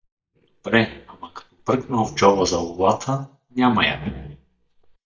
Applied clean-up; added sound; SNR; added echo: neural mask model DeepFilterNet 3.